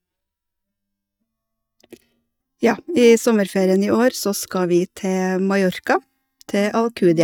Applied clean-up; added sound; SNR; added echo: neural mask model DeepFilterNet 3.